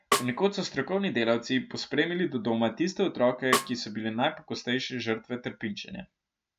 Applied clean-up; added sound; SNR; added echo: none; Snare drum; 4 dB; none.